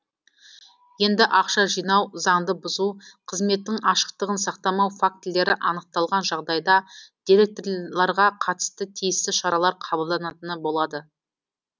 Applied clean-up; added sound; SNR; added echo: none; none; none; none.